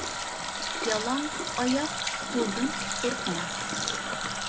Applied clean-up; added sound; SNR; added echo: none; Water tap, faucet; -1 dB; none.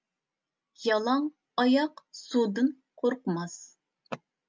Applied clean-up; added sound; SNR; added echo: none; none; none; none.